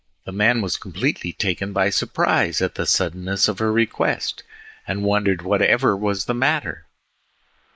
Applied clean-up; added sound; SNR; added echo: neural mask model Resemble Enhance denoiser.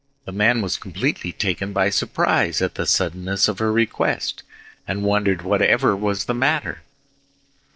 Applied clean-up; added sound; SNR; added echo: neural separator model SepFormer DNS4.